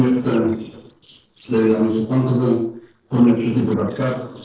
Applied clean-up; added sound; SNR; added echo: neural separator model SepFormer DNS4.